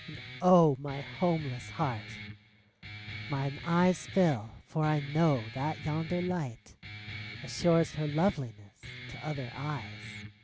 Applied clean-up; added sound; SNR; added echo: none; Guitar; 13 dB; none.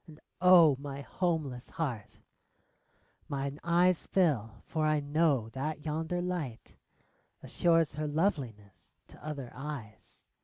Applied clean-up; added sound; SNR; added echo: none; none; none; none.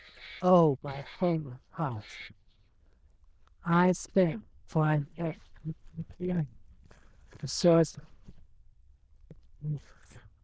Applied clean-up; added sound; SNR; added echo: neural diffusion model UNIVERSE++.